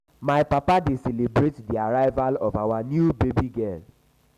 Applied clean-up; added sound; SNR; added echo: none; none; none; none.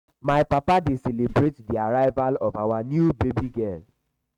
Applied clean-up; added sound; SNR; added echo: neural mask model RNNoise.